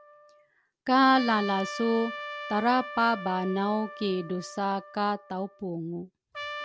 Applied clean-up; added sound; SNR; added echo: none; Trumpet; 12 dB; none.